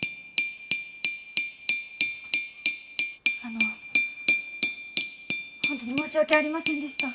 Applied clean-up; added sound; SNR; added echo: none; Glass; -3 dB; none.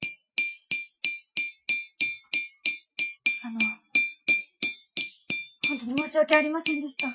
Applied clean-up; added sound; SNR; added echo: classical method Wiener filter.